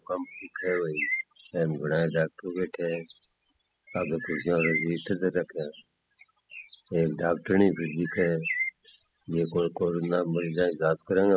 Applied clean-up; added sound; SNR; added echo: classical method spectral subtraction.